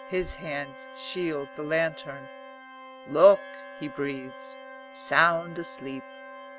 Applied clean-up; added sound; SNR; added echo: none; Organ + Wind instrument, woodwind instrument; 15 dB; none.